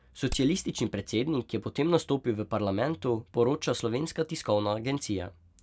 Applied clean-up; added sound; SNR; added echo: none; Hammer; 8 dB; none.